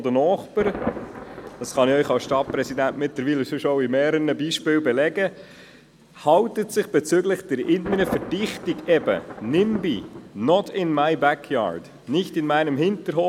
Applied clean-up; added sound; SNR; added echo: none; Thunder; 15 dB; none.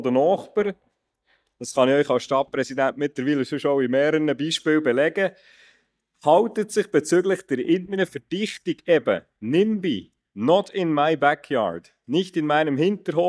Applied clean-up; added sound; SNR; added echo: neural mask model DeepFilterNet 3.